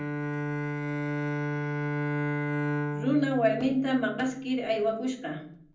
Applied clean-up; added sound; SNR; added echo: none; Bowed string instrument; 2 dB; reverberation time 0.6 s.